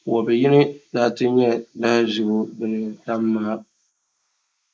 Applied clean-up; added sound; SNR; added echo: neural mask model Resemble Enhance denoiser.